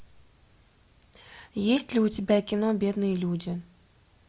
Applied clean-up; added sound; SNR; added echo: none; none; none; none.